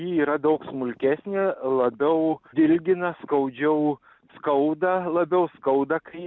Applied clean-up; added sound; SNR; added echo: none; none; none; none.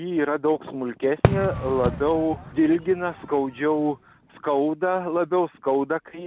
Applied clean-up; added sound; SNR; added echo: none; Fireworks; 5 dB; none.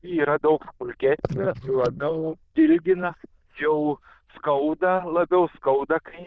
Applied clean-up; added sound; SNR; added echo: neural diffusion model UNIVERSE++.